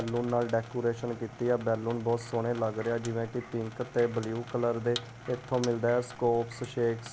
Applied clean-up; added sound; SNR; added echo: none; Sink (filling or washing) / Water tap, faucet; 18 dB; none.